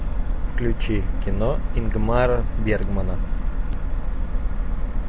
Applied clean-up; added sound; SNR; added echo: none; none; none; none.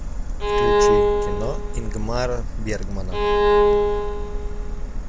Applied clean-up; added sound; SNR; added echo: none; Bowed string instrument; -3 dB; none.